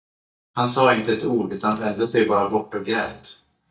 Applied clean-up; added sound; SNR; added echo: neural mask model DeepFilterNet 3.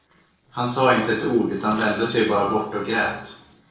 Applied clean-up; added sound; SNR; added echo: neural separator model SepFormer DNS4.